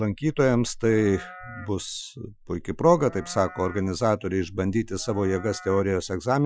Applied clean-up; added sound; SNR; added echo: classical method Wiener filter.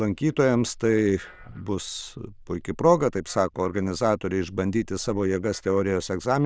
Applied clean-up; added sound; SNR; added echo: neural diffusion model UNIVERSE++.